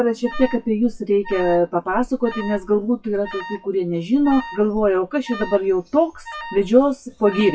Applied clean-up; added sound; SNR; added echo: classical method WPE with log-MMSE.